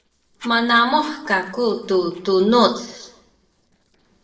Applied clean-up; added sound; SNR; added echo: neural separator model SepFormer DNS4.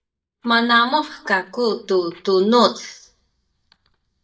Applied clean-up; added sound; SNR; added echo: neural mask model DeepFilterNet 3.